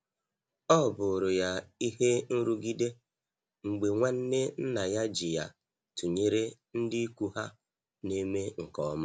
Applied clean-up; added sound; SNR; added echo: none; none; none; none.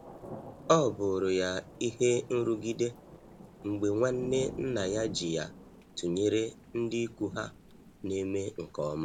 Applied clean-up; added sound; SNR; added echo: none; Thunder / Rain; 16 dB; none.